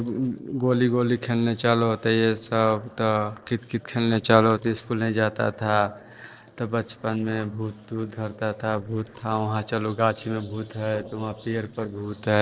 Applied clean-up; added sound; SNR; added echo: neural separator model SepFormer DNS4.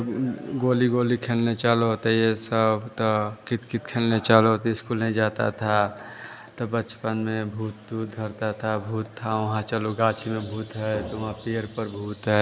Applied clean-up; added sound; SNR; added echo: none; none; none; none.